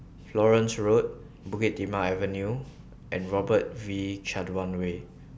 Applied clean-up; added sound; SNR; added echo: none; none; none; none.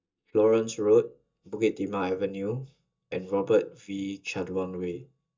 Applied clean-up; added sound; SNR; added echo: neural mask model DeepFilterNet 3.